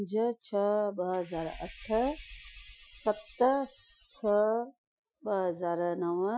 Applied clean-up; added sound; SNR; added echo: classical method Wiener filter.